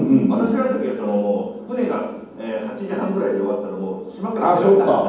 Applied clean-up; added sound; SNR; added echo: none; none; none; reverberation time 1.2 s.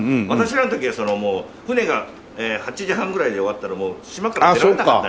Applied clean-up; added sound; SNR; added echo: none; none; none; none.